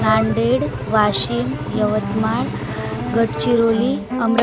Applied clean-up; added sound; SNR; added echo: none; Engine; 4 dB; none.